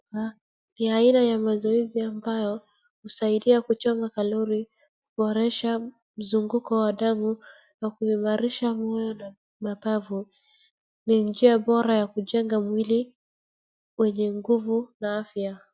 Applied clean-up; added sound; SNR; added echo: none; none; none; none.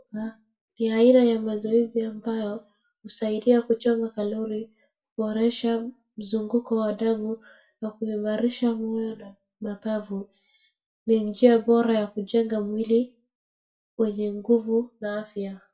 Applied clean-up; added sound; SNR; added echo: none; none; none; reverberation time 0.2 s.